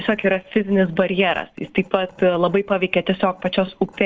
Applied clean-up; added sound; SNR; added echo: neural separator model SepFormer DNS4.